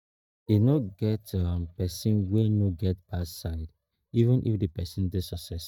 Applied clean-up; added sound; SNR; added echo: neural mask model DeepFilterNet 3.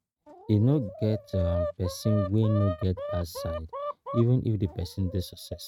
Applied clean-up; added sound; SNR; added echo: neural mask model RNNoise.